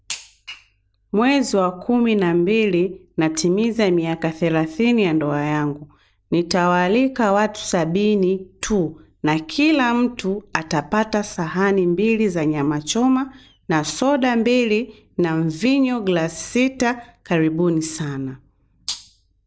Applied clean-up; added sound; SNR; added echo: none; none; none; none.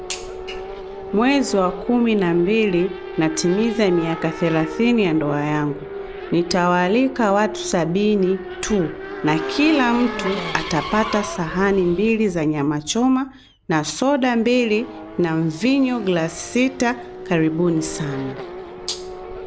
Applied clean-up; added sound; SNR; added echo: none; Race car, auto racing / Accelerating, revving, vroom; 11 dB; none.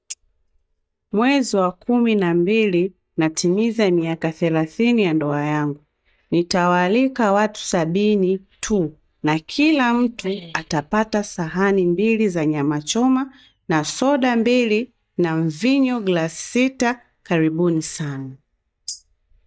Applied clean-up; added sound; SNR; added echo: neural mask model DeepFilterNet 3.